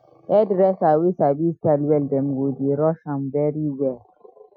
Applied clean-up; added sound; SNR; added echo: classical method Wiener filter.